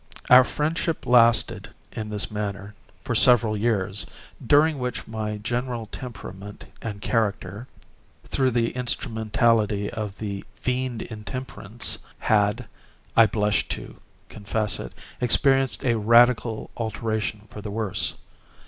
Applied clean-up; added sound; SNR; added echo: none; none; none; none.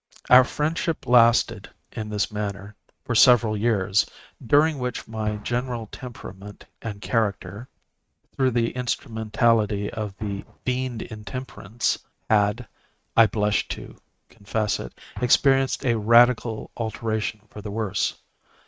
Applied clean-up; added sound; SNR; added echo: neural mask model RNNoise.